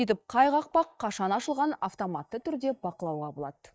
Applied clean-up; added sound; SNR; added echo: neural mask model DeepFilterNet 3.